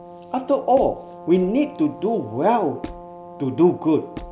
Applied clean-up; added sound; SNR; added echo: none; Brass instrument + Squeak; 16 dB; none.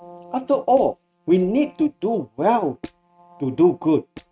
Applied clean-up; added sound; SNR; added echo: neural mask model RNNoise.